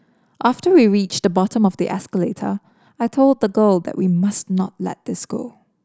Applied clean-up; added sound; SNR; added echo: none; none; none; none.